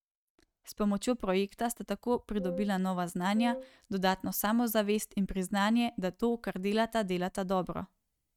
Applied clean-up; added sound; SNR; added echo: neural mask model RNNoise.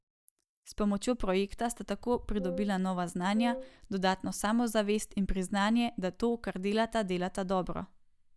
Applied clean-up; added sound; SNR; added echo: neural mask model DeepFilterNet 3.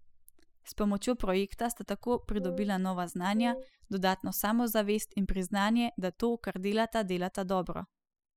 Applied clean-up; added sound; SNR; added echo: classical method spectral subtraction.